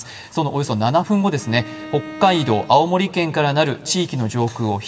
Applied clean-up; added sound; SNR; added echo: none; Bowed string instrument; 15 dB; reverberation time 2.4 s.